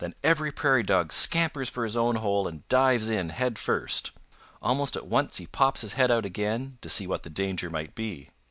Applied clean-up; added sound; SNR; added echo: none; none; none; none.